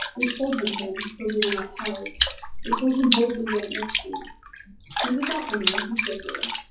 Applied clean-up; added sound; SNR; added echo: classical method WPE with log-MMSE.